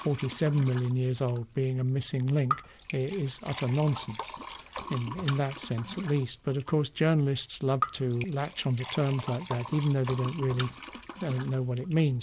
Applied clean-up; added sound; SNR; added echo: none; Liquid; 12 dB; none.